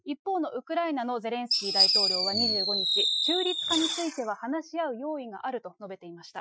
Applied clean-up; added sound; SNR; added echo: classical method Wiener filter.